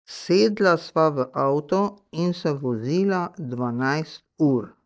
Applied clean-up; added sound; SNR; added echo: neural mask model DeepFilterNet 3.